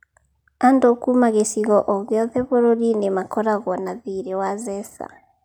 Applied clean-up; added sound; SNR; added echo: none; none; none; none.